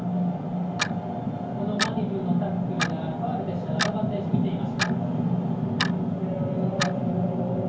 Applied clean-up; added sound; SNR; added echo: none; Clock; 10 dB; reverberation time 0.9 s.